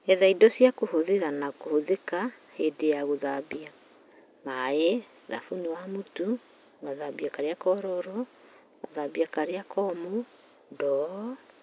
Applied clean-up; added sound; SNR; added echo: none; none; none; none.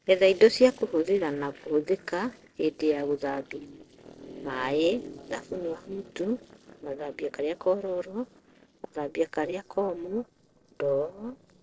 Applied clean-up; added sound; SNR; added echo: neural separator model SepFormer DNS4.